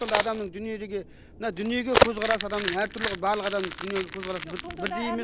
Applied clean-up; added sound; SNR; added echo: none; Crushing + Crack; 1 dB; none.